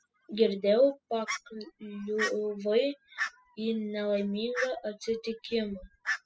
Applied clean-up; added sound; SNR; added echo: classical method spectral subtraction.